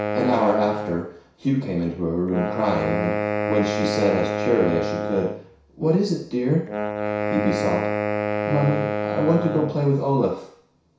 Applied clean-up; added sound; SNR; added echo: none; Wind instrument, woodwind instrument; 3 dB; reverberation time 0.6 s.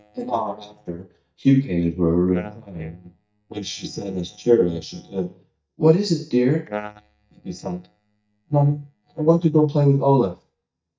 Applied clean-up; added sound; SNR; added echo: neural mask model DeepFilterNet 3.